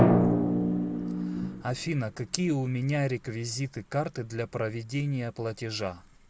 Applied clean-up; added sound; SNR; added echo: none; Drum; -1 dB; none.